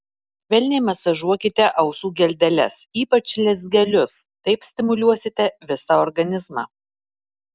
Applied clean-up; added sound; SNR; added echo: none; none; none; none.